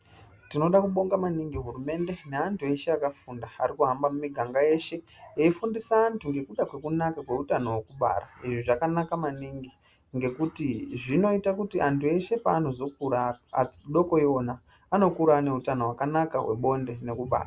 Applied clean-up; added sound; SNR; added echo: none; none; none; none.